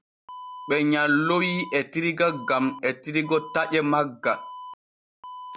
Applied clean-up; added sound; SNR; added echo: none; Alarm; 16 dB; none.